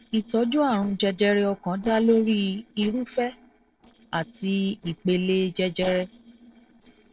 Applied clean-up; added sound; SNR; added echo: neural separator model SepFormer DNS4.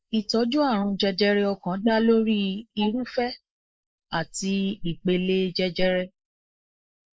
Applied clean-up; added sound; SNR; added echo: neural mask model Resemble Enhance denoiser.